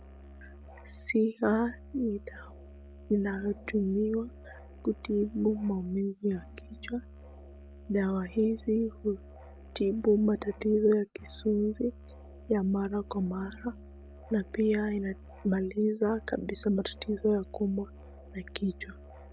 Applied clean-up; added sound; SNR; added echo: none; Musical instrument; 18 dB; none.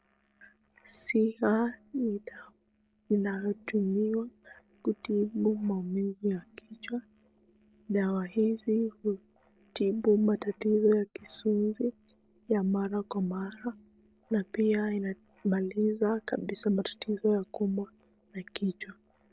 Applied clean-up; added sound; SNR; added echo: neural separator model SepFormer DNS4.